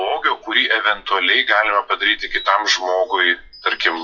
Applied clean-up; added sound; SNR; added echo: classical method WPE with log-MMSE.